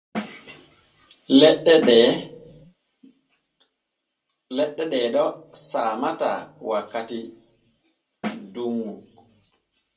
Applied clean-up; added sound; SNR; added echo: none; Snare drum; 13 dB; reverberation time 0.2 s.